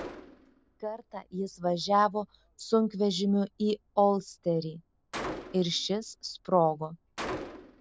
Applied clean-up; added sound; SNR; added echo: none; Gunshot, gunfire; 15 dB; none.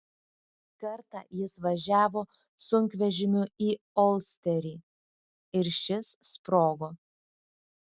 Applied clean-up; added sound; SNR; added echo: none; none; none; none.